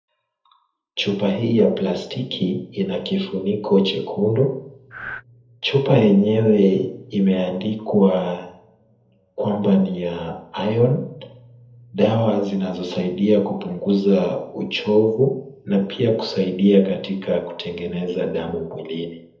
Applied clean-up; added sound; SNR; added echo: none; Breathing; 12 dB; reverberation time 0.7 s.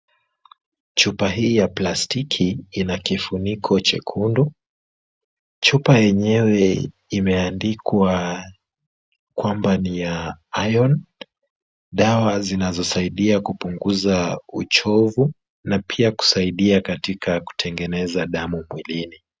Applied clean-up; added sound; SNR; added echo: none; none; none; none.